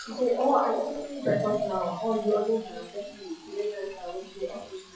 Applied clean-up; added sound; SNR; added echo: classical method WPE with log-MMSE.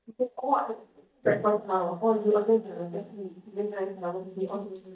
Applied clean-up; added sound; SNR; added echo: neural mask model DeepFilterNet 3.